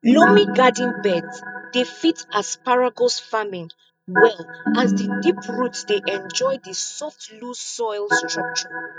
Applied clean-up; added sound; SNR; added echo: neural mask model RNNoise.